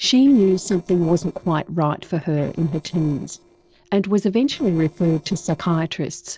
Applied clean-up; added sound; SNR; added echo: neural separator model SepFormer DNS4.